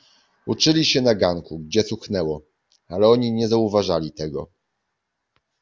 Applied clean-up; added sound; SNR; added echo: none; none; none; none.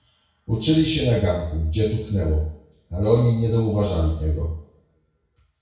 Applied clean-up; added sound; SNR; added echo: none; none; none; reverberation time 0.6 s.